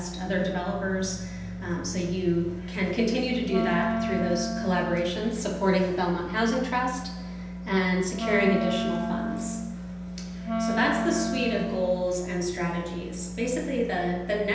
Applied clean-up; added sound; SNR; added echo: none; Wind instrument, woodwind instrument; 4 dB; reverberation time 0.9 s.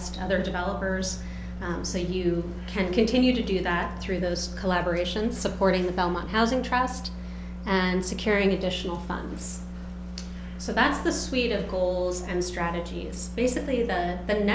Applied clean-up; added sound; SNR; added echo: none; none; none; none.